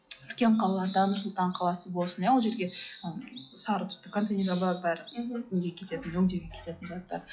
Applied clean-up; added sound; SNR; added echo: classical method log-MMSE.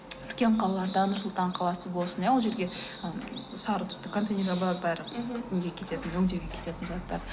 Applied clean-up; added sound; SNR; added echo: none; Bird vocalization, bird call, bird song; 20 dB; none.